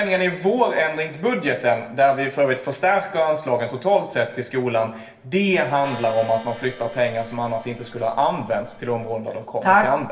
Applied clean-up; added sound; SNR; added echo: neural separator model SepFormer DNS4.